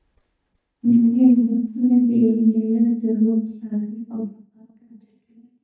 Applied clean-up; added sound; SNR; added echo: neural mask model DeepFilterNet 3.